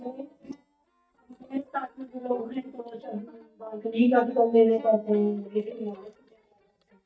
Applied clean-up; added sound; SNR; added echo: neural mask model DeepFilterNet 3.